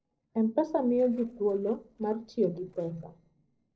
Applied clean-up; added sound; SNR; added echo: neural separator model SepFormer DNS4.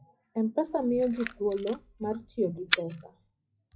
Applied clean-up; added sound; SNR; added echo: classical method WPE with log-MMSE.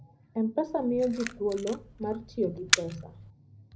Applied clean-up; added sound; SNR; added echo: none; Camera; 3 dB; reverberation time 0.4 s.